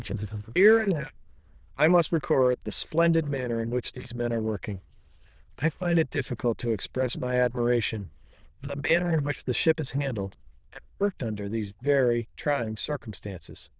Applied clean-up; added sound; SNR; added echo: neural diffusion model UNIVERSE++.